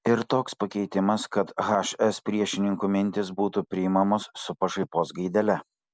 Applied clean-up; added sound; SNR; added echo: none; none; none; none.